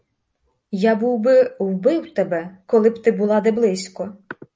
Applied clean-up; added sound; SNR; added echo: none; none; none; none.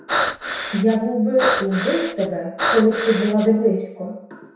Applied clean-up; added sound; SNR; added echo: none; Breathing; 4 dB; reverberation time 0.7 s.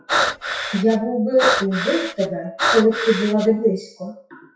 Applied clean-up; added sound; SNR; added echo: classical method WPE with log-MMSE.